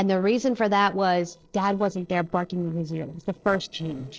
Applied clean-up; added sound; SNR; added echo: neural separator model SepFormer DNS4.